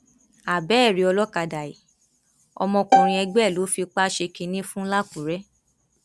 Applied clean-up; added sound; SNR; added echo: none; Bowed string instrument; -3 dB; none.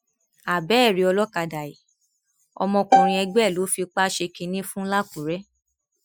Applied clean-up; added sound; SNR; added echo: classical method Wiener filter.